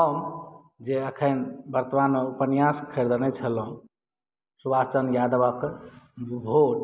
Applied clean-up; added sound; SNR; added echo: none; none; none; none.